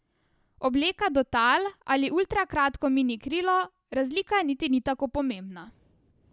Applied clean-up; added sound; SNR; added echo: none; none; none; none.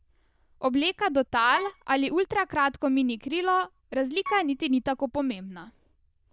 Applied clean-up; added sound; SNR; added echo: neural diffusion model UNIVERSE++.